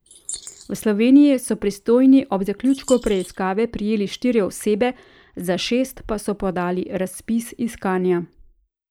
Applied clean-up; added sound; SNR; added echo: neural mask model Resemble Enhance denoiser.